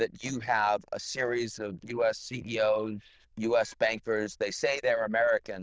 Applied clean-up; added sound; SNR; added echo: neural diffusion model UNIVERSE++.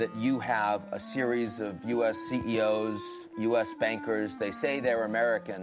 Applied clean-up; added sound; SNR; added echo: none; Wind instrument, woodwind instrument; 13 dB; none.